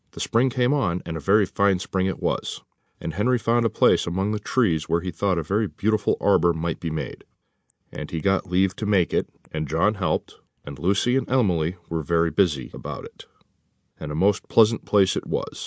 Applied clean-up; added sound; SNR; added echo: neural mask model Resemble Enhance denoiser.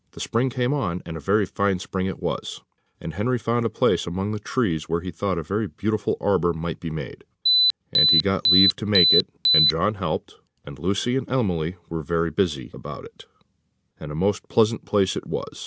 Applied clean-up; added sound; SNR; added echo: none; Alarm; -4 dB; none.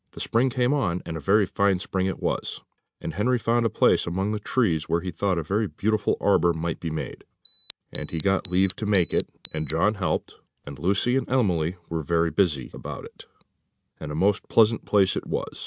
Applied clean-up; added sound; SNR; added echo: neural mask model RNNoise.